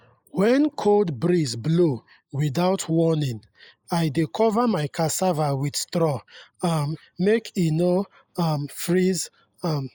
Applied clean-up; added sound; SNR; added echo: neural mask model Resemble Enhance denoiser.